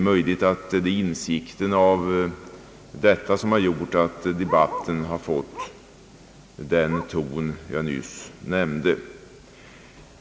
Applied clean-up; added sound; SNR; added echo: none; Bark; 19 dB; none.